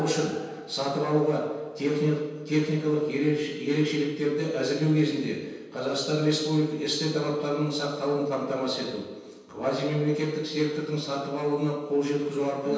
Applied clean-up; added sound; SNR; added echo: none; none; none; reverberation time 1.2 s.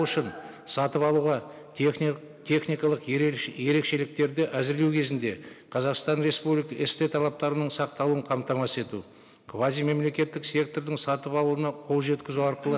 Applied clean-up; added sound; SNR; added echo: none; none; none; none.